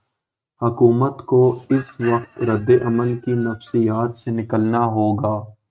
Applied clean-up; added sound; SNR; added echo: neural mask model RNNoise.